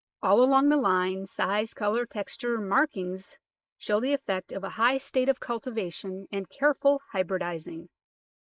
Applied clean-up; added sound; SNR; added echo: neural mask model Resemble Enhance denoiser.